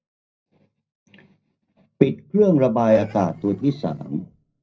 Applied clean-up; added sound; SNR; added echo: neural separator model SepFormer DNS4.